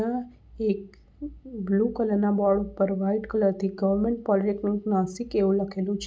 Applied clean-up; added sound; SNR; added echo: none; none; none; none.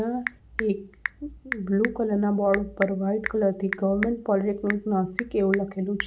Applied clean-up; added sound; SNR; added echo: none; Telephone / Typing; 10 dB; none.